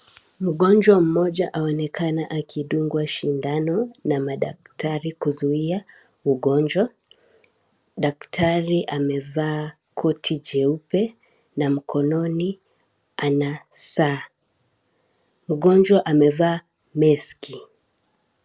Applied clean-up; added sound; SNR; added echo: none; none; none; none.